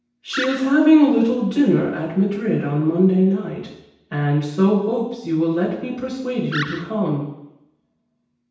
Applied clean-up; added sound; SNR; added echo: none; Animal; 11 dB; reverberation time 0.9 s.